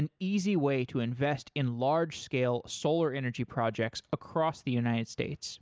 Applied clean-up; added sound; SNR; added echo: none; none; none; none.